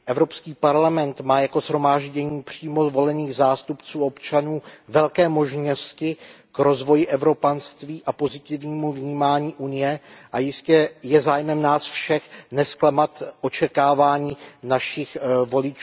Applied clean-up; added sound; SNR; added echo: none; none; none; none.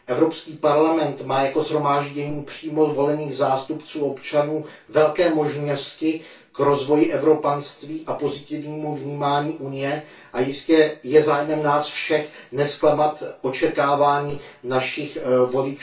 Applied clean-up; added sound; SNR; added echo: none; none; none; reverberation time 0.2 s.